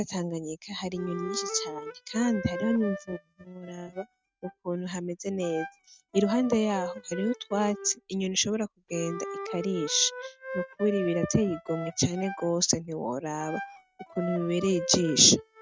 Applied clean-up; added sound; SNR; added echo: neural mask model RNNoise.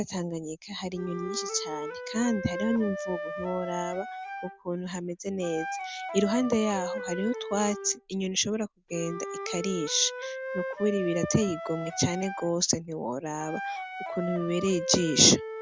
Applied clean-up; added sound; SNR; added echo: none; Wind instrument, woodwind instrument; 8 dB; none.